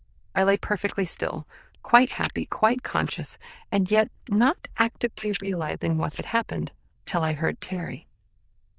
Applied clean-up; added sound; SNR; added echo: neural diffusion model UNIVERSE++.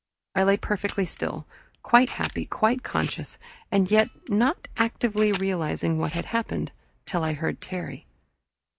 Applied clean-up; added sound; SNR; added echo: none; Camera; 18 dB; none.